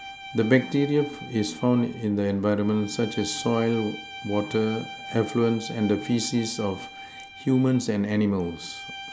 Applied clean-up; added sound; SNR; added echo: none; Bowed string instrument; 16 dB; none.